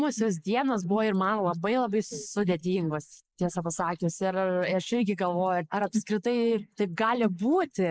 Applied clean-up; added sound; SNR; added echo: neural mask model Resemble Enhance denoiser.